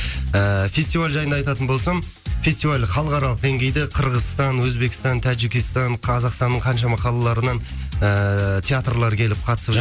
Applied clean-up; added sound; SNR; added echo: none; none; none; none.